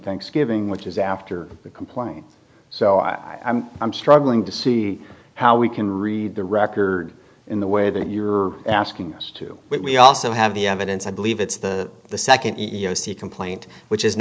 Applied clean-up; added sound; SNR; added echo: none; none; none; none.